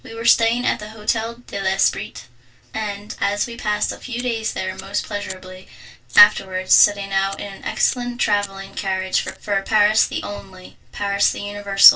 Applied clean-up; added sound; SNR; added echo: none; Fire; 19 dB; reverberation time 0.2 s.